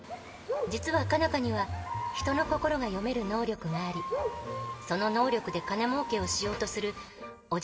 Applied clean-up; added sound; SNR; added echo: none; Bird; 10 dB; reverberation time 1.0 s.